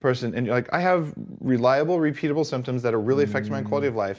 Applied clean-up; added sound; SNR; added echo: none; none; none; none.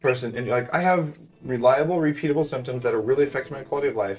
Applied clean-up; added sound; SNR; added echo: neural separator model SepFormer DNS4.